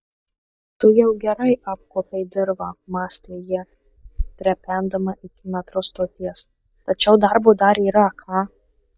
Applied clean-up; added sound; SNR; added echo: neural mask model DeepFilterNet 3.